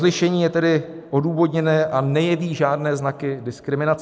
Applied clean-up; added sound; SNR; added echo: none; none; none; none.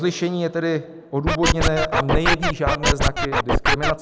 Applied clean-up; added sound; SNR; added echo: none; Scratching (performance technique); -4 dB; none.